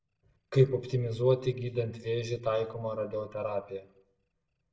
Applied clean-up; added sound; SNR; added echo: neural separator model SepFormer DNS4.